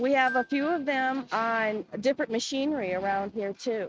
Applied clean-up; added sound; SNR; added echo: neural mask model RNNoise.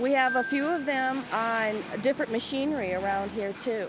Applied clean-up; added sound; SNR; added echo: none; Glockenspiel; 13 dB; none.